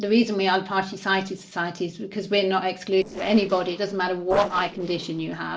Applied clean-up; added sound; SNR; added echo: neural separator model SepFormer DNS4.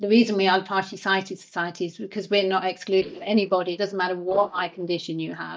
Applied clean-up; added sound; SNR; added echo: neural mask model DeepFilterNet 3.